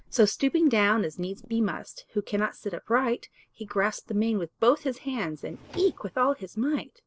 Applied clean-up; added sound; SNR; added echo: neural separator model SepFormer DNS4.